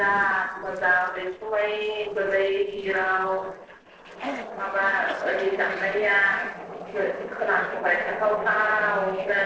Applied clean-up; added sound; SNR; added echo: neural separator model SepFormer DNS4.